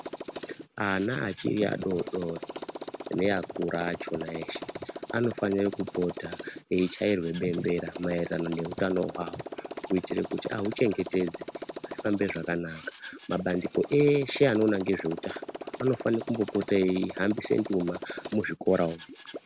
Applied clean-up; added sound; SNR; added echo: none; Motorcycle; 10 dB; none.